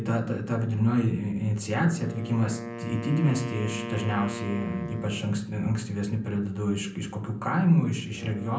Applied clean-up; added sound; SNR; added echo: none; Wind instrument, woodwind instrument; 13 dB; reverberation time 0.6 s.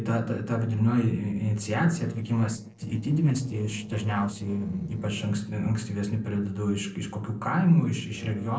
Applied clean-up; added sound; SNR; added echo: neural separator model SepFormer DNS4.